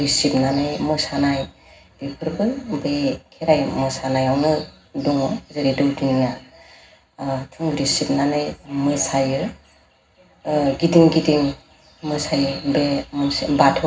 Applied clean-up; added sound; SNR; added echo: none; none; none; reverberation time 0.4 s.